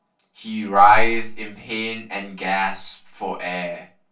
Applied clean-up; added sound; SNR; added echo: none; none; none; reverberation time 0.2 s.